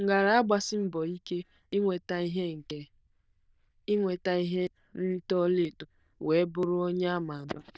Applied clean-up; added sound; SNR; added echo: neural diffusion model UNIVERSE++.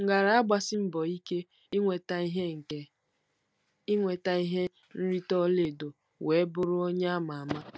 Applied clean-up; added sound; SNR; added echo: none; none; none; none.